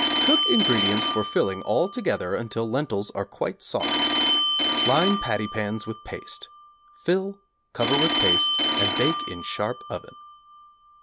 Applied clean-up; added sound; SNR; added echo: none; Telephone; 0 dB; none.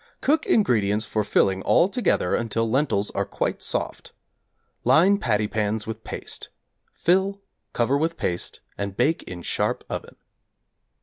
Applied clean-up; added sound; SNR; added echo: none; none; none; none.